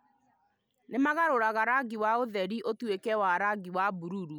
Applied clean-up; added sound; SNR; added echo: none; none; none; none.